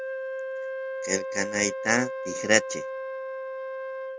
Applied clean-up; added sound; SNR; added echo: none; Wind instrument, woodwind instrument; 3 dB; none.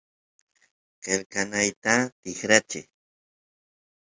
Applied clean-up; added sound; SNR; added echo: none; none; none; none.